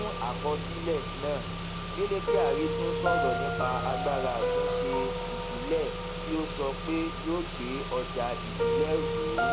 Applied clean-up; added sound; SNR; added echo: none; Engine / Car + Piano; -3 dB; none.